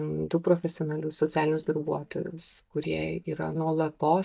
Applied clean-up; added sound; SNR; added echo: neural mask model DeepFilterNet 3.